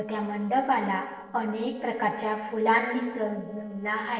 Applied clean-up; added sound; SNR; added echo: neural separator model SepFormer DNS4.